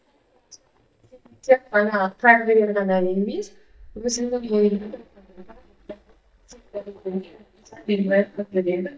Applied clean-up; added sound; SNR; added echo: neural mask model DeepFilterNet 3.